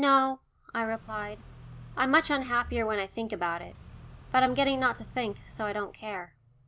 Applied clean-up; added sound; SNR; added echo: none; Car; 19 dB; none.